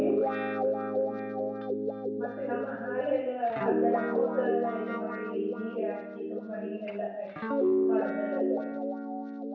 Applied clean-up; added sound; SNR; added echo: none; Guitar; -4 dB; reverberation time 0.7 s.